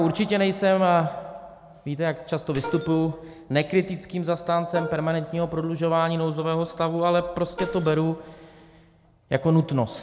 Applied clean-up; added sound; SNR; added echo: none; Plucked string instrument + Keys jangling; 15 dB; none.